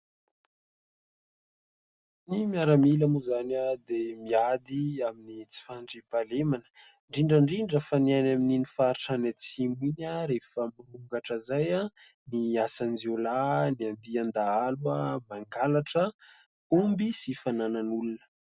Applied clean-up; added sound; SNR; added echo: none; none; none; none.